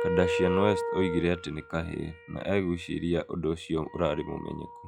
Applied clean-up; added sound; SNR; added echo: classical method log-MMSE.